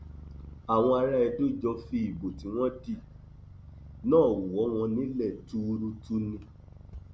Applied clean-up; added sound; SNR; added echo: none; Purr; 18 dB; none.